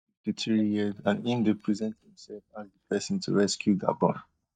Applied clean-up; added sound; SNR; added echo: neural mask model DeepFilterNet 3.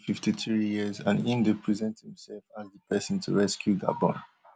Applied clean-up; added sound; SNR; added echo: none; none; none; none.